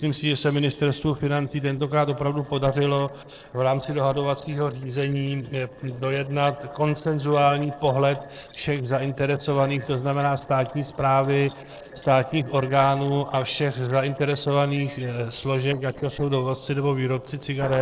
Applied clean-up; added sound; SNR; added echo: neural separator model SepFormer DNS4.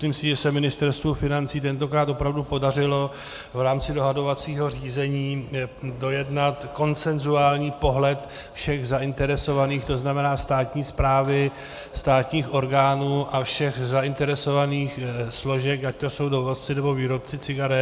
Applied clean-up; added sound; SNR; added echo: none; none; none; none.